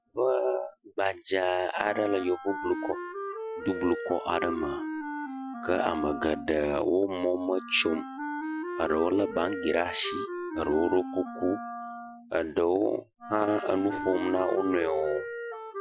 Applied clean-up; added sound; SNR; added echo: classical method Wiener filter.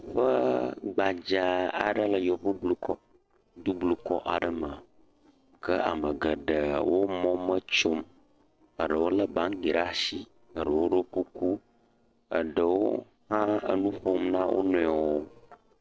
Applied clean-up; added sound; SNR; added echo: neural separator model SepFormer DNS4.